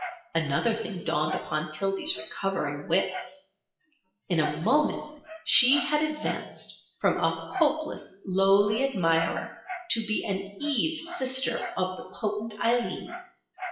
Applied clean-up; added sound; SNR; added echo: classical method WPE with log-MMSE.